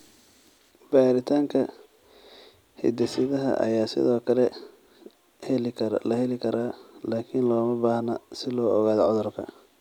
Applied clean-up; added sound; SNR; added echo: none; none; none; none.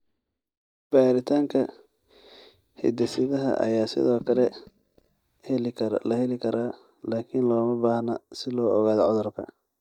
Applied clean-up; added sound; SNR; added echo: neural mask model DeepFilterNet 3.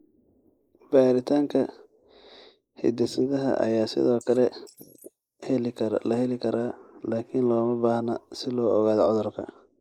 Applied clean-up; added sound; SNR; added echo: neural mask model Resemble Enhance denoiser.